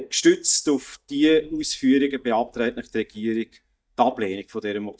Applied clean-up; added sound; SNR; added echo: neural mask model DeepFilterNet 3.